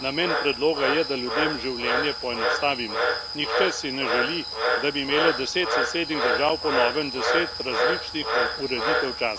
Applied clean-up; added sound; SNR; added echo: none; Frog; -1 dB; none.